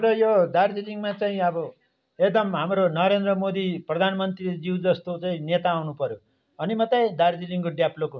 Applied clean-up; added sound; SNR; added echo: none; none; none; none.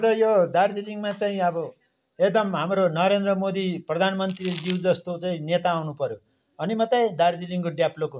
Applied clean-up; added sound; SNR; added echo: none; Crumpling, crinkling; 12 dB; none.